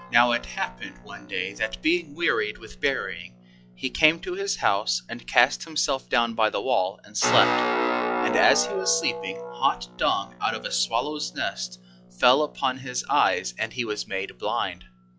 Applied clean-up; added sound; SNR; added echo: classical method log-MMSE.